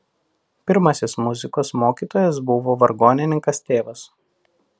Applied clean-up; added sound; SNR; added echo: none; none; none; none.